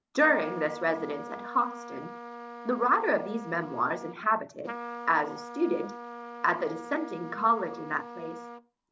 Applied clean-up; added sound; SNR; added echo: none; Trumpet; 11 dB; none.